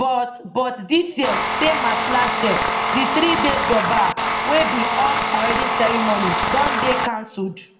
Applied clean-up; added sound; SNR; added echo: none; Tools; -1 dB; reverberation time 0.6 s.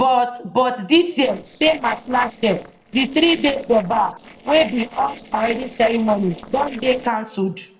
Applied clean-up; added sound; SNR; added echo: neural separator model SepFormer DNS4.